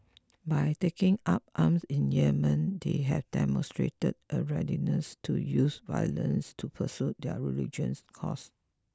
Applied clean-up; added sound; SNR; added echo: none; none; none; none.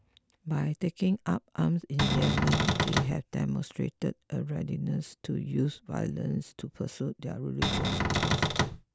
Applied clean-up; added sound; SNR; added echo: none; Cupboard open or close; -3 dB; none.